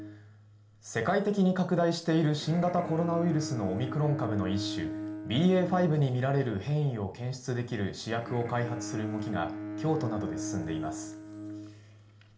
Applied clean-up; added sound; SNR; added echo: none; Bowed string instrument; 10 dB; reverberation time 0.8 s.